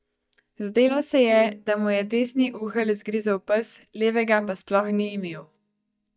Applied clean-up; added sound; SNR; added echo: neural mask model DeepFilterNet 3.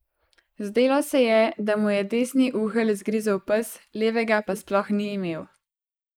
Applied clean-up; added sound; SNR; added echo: neural mask model Resemble Enhance denoiser.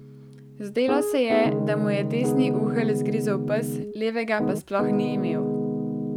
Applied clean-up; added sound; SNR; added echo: none; Piano; 0 dB; none.